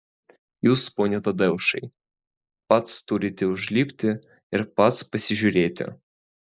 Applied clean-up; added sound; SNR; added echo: neural mask model Resemble Enhance denoiser.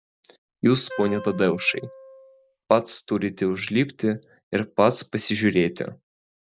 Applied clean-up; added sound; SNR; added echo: none; Wind instrument, woodwind instrument; 15 dB; none.